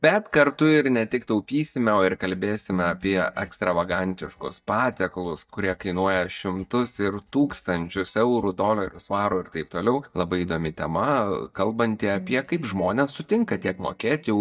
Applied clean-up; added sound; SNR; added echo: neural mask model DeepFilterNet 3.